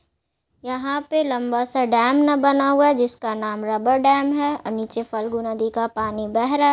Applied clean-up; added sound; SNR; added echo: none; none; none; none.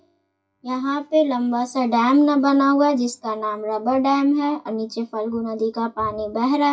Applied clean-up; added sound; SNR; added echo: classical method WPE with log-MMSE.